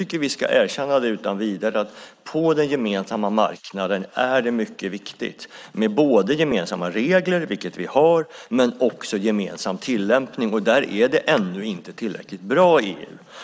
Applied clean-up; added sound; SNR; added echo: neural mask model Resemble Enhance denoiser.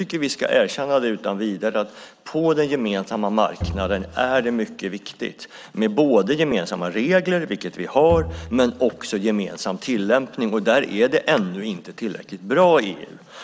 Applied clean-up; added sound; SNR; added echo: none; Bowed string instrument; 12 dB; none.